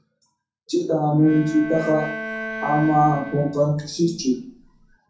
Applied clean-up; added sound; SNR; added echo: none; Bowed string instrument; 11 dB; reverberation time 0.6 s.